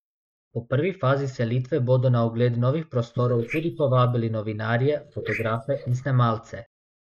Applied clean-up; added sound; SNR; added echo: neural mask model Resemble Enhance denoiser.